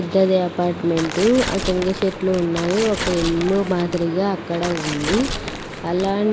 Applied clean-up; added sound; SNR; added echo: none; Tearing; 9 dB; none.